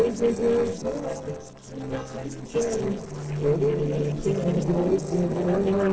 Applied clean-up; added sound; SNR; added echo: neural separator model SepFormer DNS4.